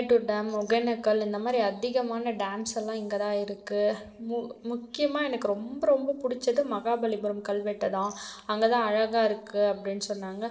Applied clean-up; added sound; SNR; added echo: neural separator model SepFormer DNS4.